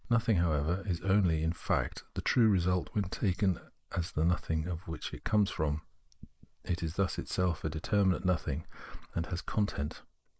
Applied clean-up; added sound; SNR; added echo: neural mask model Resemble Enhance denoiser.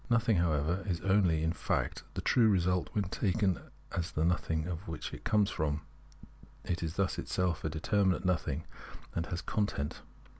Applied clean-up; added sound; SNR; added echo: none; none; none; none.